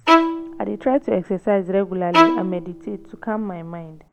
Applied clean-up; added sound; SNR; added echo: none; Bowed string instrument; -2 dB; none.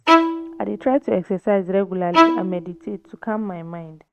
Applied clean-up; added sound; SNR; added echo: neural mask model RNNoise.